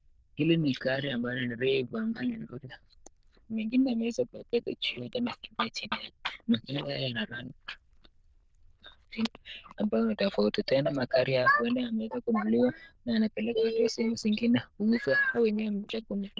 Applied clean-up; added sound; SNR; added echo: neural diffusion model UNIVERSE++.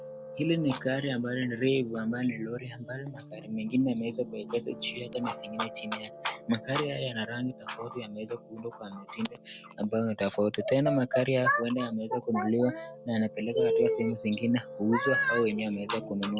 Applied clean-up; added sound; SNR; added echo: none; Piano; 16 dB; none.